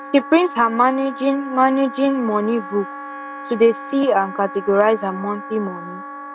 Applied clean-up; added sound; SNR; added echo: none; Wind instrument, woodwind instrument; 13 dB; none.